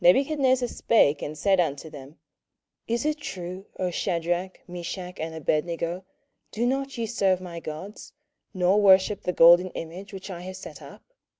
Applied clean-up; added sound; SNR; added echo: none; none; none; none.